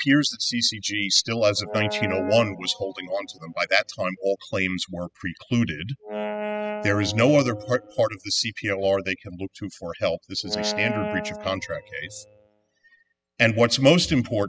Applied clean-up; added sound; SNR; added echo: classical method spectral subtraction.